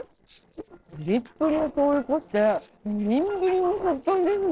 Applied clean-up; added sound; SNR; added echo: neural separator model SepFormer DNS4.